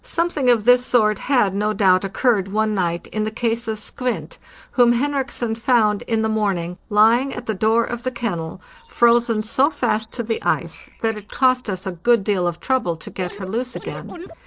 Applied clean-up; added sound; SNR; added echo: neural separator model SepFormer DNS4.